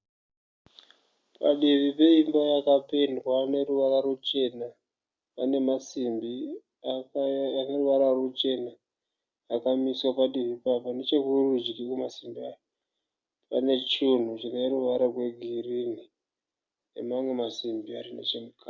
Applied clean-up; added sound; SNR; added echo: none; none; none; none.